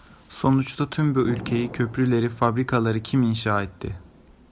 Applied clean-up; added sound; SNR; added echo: none; Thunder / Rain; 18 dB; none.